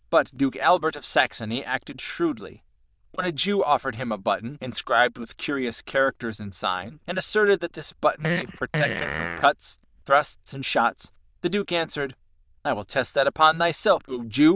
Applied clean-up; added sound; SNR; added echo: neural diffusion model UNIVERSE++.